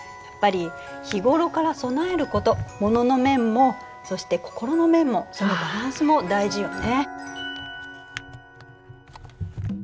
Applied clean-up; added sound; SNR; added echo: none; Drawer open or close; 16 dB; none.